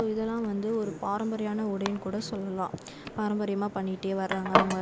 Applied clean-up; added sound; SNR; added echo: none; Domestic sounds, home sounds; 5 dB; none.